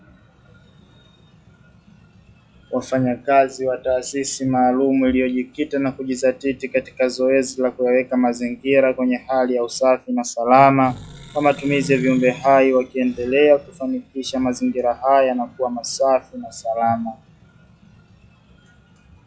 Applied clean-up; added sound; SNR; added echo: classical method log-MMSE.